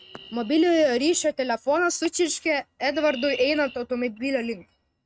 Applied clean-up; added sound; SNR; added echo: neural mask model RNNoise.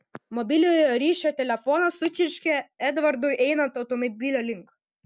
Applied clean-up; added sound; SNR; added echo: none; none; none; none.